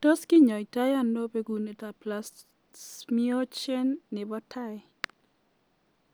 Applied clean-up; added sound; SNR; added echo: none; none; none; none.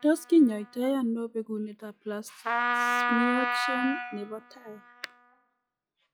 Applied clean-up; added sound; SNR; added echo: classical method log-MMSE.